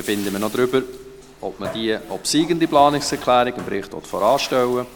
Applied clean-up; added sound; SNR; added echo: none; Bathtub (filling or washing); 18 dB; none.